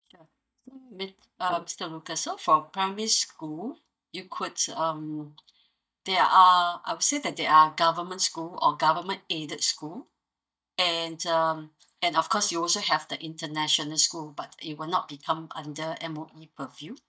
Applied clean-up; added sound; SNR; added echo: neural mask model DeepFilterNet 3.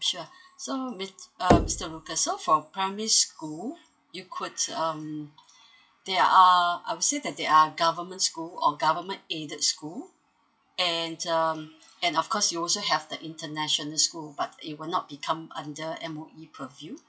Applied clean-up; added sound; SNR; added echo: classical method WPE with log-MMSE.